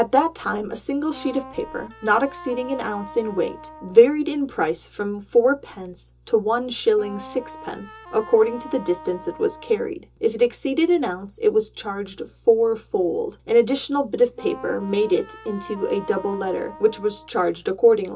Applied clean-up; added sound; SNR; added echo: none; Wind instrument, woodwind instrument; 17 dB; reverberation time 0.2 s.